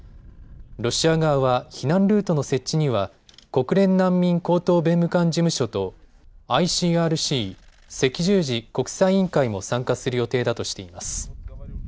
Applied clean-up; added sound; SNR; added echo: none; none; none; none.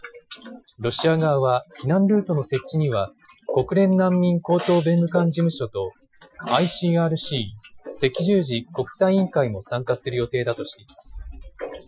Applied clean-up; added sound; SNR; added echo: classical method Wiener filter.